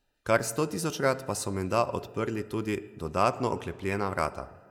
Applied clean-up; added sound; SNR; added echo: neural mask model Resemble Enhance denoiser.